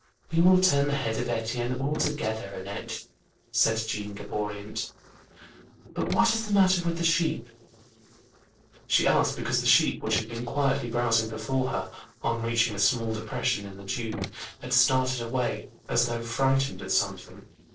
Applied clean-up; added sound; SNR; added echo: neural separator model SepFormer DNS4.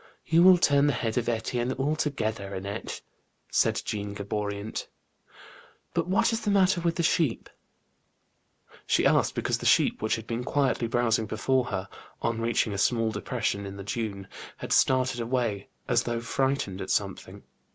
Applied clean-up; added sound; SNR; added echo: none; none; none; none.